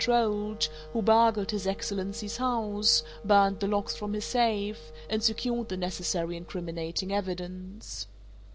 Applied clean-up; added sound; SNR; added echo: none; Wind instrument, woodwind instrument; 20 dB; none.